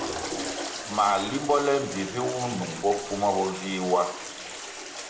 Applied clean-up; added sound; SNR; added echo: none; Toilet flush; 8 dB; reverberation time 0.7 s.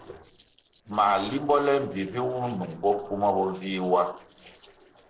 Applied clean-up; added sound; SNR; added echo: neural separator model SepFormer DNS4.